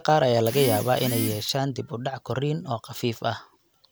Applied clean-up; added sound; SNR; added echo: none; none; none; none.